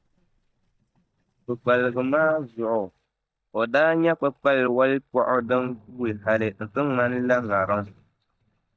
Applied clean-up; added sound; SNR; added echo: neural mask model DeepFilterNet 3.